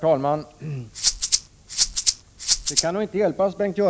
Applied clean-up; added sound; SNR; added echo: none; Rattle (instrument); -2 dB; none.